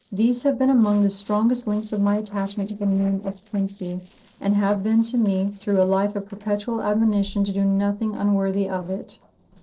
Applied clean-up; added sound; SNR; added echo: neural separator model SepFormer DNS4.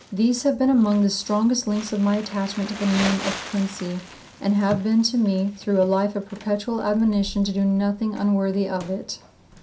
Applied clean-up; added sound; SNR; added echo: none; Crumpling, crinkling; 16 dB; reverberation time 0.3 s.